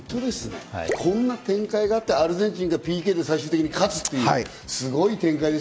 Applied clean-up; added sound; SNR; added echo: none; Drip / Splash, splatter; 13 dB; none.